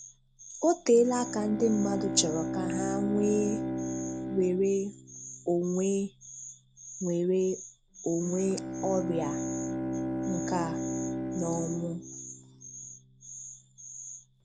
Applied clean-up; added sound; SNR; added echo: none; Bowed string instrument; 5 dB; none.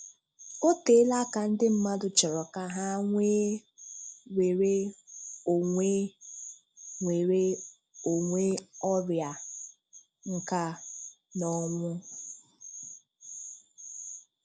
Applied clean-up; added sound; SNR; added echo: none; none; none; none.